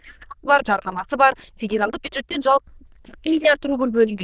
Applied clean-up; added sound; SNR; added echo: neural diffusion model UNIVERSE++.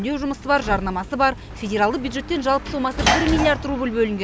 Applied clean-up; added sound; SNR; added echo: none; Sliding door / Slam; 6 dB; none.